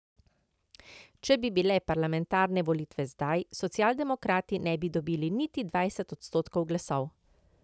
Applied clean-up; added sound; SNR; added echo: none; none; none; none.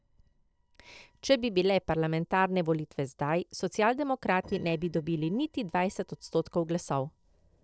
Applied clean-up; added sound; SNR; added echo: neural separator model SepFormer DNS4.